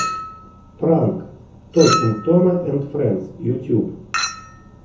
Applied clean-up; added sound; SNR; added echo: none; Chink, clink; 8 dB; reverberation time 0.5 s.